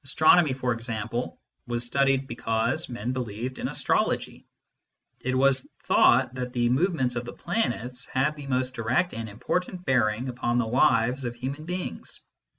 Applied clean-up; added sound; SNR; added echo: none; none; none; none.